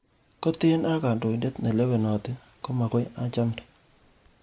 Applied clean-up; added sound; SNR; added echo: none; none; none; none.